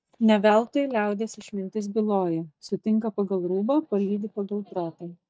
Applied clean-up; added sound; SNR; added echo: neural mask model DeepFilterNet 3.